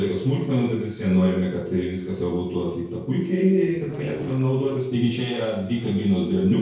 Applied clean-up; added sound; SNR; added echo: neural separator model SepFormer DNS4.